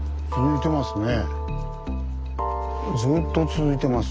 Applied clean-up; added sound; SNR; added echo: none; none; none; none.